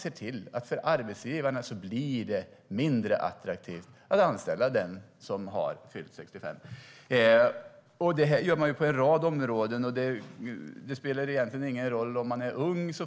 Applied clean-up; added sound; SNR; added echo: none; none; none; none.